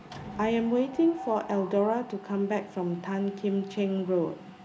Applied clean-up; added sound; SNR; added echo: none; Mechanisms; 16 dB; none.